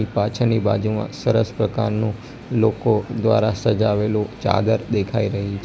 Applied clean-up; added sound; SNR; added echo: none; none; none; none.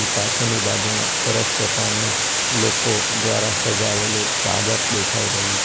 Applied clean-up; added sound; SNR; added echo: none; Water; -5 dB; none.